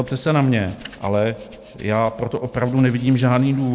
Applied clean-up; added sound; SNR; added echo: none; Rattle (instrument); 11 dB; none.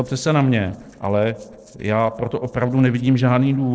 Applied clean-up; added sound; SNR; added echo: neural separator model SepFormer DNS4.